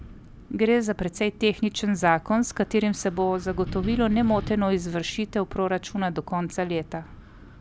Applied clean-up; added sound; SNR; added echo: none; Wind; 15 dB; none.